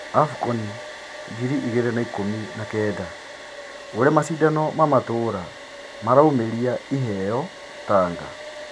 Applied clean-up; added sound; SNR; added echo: none; Domestic sounds, home sounds; 14 dB; none.